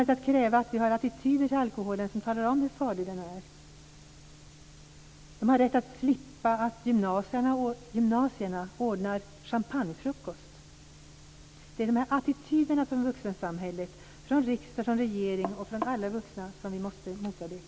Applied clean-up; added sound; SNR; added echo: none; none; none; none.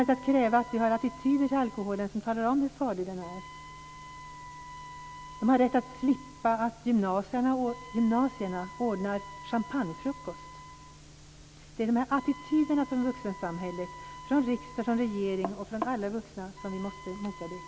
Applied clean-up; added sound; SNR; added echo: none; Wind instrument, woodwind instrument; 18 dB; none.